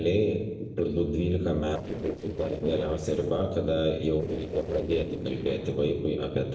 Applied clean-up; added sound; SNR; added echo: neural separator model SepFormer DNS4.